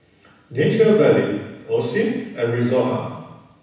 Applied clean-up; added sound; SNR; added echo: none; none; none; reverberation time 1.1 s.